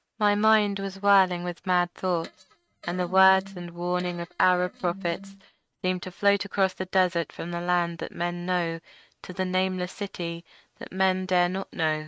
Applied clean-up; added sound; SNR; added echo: neural mask model RNNoise.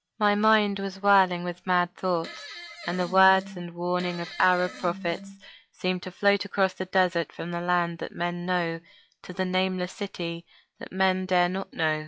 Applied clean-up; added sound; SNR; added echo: classical method log-MMSE.